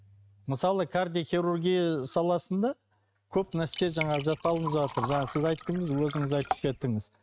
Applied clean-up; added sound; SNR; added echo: neural mask model RNNoise.